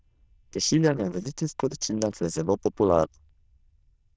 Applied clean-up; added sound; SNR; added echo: neural diffusion model UNIVERSE++.